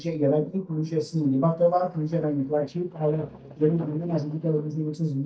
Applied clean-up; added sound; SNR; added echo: neural mask model DeepFilterNet 3.